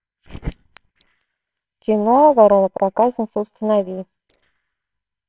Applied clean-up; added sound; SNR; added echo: neural separator model SepFormer WHAMR!.